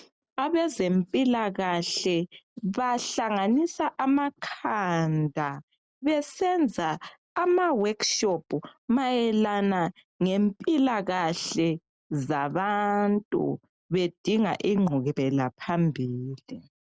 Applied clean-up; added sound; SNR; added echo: none; none; none; none.